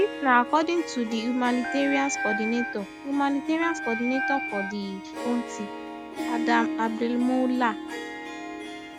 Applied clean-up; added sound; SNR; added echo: none; Organ + Harp; 6 dB; none.